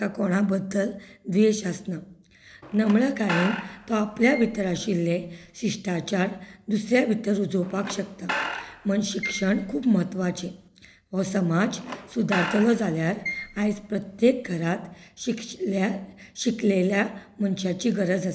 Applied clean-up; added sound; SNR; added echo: none; Squeak / Screech; 10 dB; none.